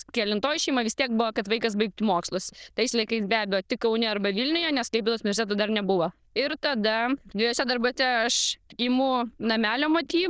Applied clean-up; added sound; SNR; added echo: neural diffusion model UNIVERSE++.